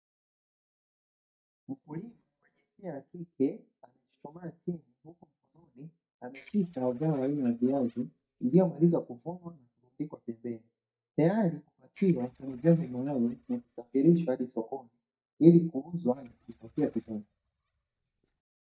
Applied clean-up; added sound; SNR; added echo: neural mask model DeepFilterNet 3.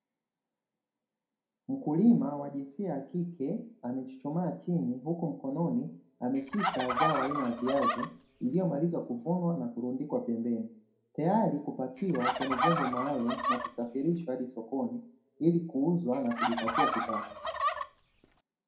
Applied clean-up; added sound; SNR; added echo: none; Fowl; 1 dB; reverberation time 0.4 s.